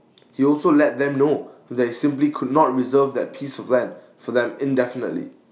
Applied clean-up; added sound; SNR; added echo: none; none; none; none.